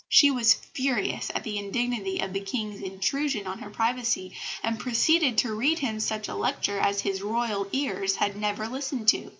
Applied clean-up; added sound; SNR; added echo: none; none; none; none.